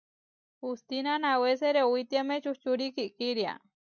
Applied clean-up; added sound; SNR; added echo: none; none; none; none.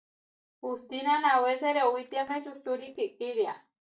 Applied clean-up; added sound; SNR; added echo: neural mask model DeepFilterNet 3.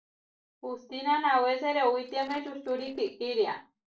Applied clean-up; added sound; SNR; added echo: neural separator model SepFormer DNS4.